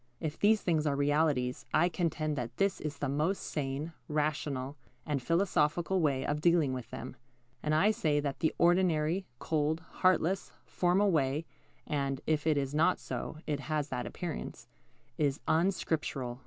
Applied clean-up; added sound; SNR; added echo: none; none; none; none.